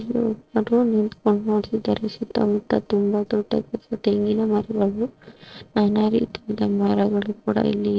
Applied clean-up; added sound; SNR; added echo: neural separator model SepFormer DNS4.